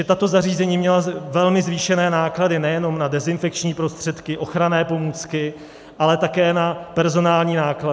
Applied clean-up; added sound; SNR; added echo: none; none; none; none.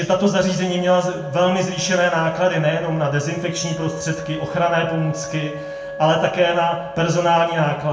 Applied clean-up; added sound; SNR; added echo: none; Wind instrument, woodwind instrument; 13 dB; reverberation time 0.6 s.